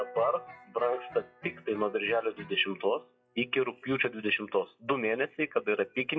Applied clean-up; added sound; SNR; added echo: classical method WPE with log-MMSE.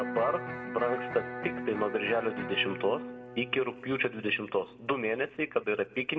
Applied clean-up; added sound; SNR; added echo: none; Electric guitar; 9 dB; reverberation time 1.1 s.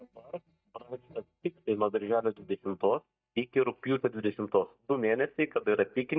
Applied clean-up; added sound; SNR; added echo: neural mask model DeepFilterNet 3.